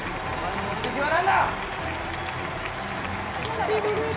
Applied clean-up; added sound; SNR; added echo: none; Applause / Cheering; 4 dB; none.